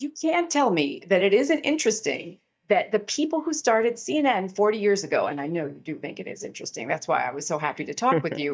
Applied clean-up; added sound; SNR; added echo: neural mask model DeepFilterNet 3.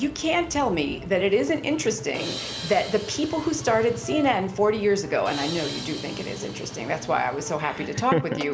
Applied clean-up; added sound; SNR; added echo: none; Crash cymbal + Engine; 11 dB; none.